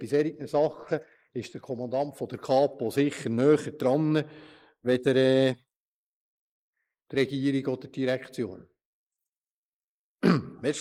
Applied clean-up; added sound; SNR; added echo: neural mask model Resemble Enhance denoiser.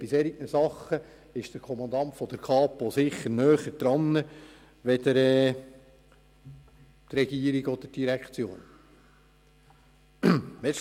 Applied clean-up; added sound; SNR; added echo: none; none; none; none.